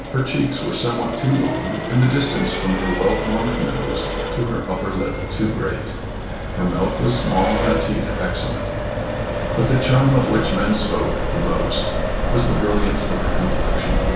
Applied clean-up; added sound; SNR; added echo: none; Accelerating, revving, vroom; 1 dB; reverberation time 0.6 s.